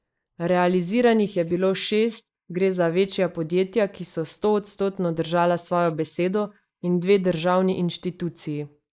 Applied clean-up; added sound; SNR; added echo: neural mask model Resemble Enhance denoiser.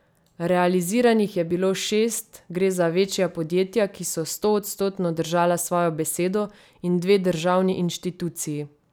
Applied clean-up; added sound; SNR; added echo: none; none; none; none.